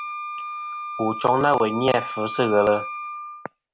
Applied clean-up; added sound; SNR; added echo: none; Wind instrument, woodwind instrument; 8 dB; none.